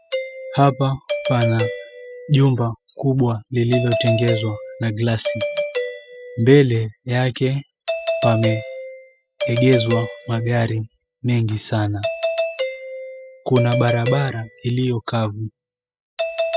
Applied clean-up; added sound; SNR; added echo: classical method spectral subtraction.